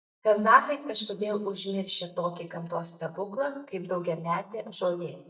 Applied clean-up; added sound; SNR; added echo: neural mask model DeepFilterNet 3.